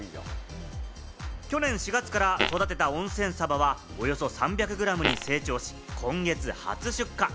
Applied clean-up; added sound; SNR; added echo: none; Fart; 3 dB; none.